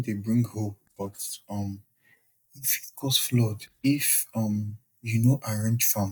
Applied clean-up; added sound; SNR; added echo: neural mask model DeepFilterNet 3.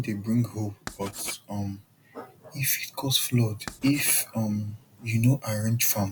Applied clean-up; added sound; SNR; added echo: none; Writing; 16 dB; none.